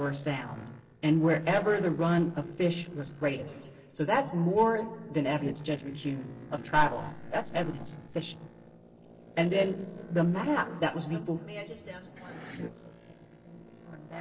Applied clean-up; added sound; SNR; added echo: neural separator model SepFormer DNS4.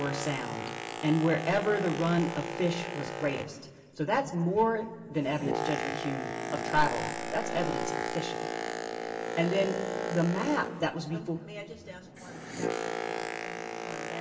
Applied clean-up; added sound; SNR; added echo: none; Boat, Water vehicle; 4 dB; reverberation time 2.7 s.